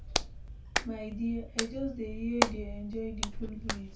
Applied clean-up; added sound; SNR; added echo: none; Hands; -1 dB; reverberation time 0.2 s.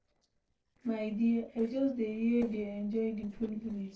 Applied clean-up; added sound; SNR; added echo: neural separator model SepFormer DNS4.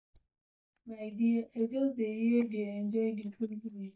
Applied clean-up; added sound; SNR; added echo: neural mask model DeepFilterNet 3.